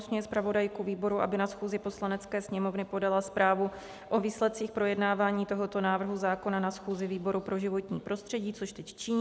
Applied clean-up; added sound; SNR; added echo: none; none; none; none.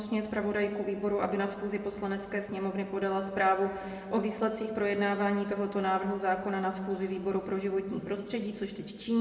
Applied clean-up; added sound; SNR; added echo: none; none; none; reverberation time 2.2 s.